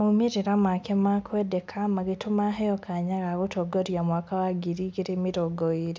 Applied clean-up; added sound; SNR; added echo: none; none; none; none.